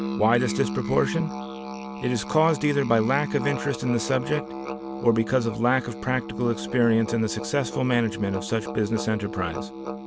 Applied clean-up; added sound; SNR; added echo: none; Musical instrument; 8 dB; none.